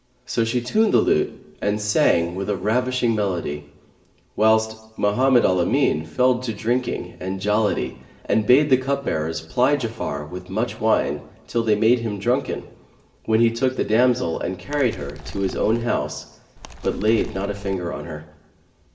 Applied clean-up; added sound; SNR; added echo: none; Animal; 13 dB; reverberation time 0.8 s.